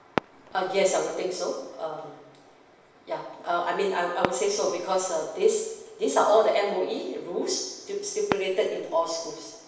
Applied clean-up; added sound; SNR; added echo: none; Fireworks; 13 dB; reverberation time 0.9 s.